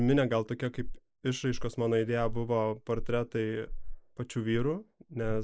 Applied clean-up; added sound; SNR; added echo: neural mask model Resemble Enhance denoiser.